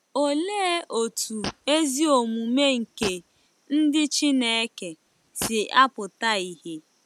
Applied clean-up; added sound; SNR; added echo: none; Fart; 16 dB; none.